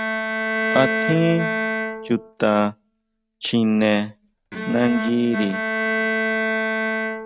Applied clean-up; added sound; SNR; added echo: neural mask model RNNoise.